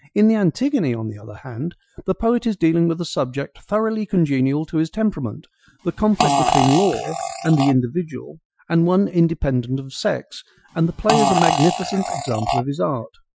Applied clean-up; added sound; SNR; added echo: classical method Wiener filter.